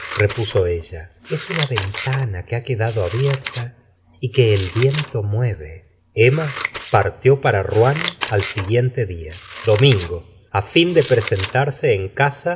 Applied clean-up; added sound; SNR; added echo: none; Scissors; 13 dB; none.